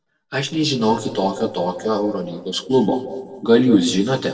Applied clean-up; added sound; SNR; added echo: neural separator model SepFormer DNS4.